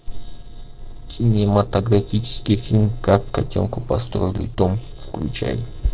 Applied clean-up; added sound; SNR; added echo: neural separator model SepFormer DNS4.